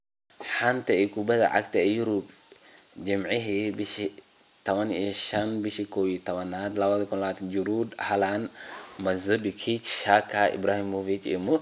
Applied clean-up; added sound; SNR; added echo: none; none; none; none.